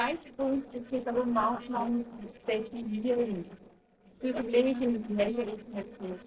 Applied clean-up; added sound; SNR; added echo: neural separator model SepFormer DNS4.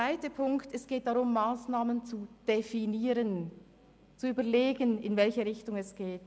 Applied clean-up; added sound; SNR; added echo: none; none; none; none.